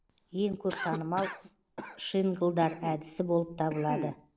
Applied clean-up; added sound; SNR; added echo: none; Cough; 11 dB; none.